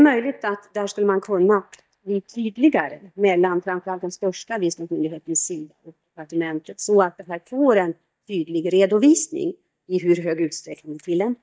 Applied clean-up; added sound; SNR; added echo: neural mask model DeepFilterNet 3.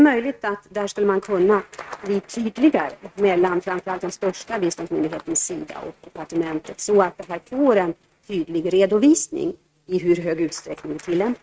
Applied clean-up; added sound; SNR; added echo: neural mask model RNNoise.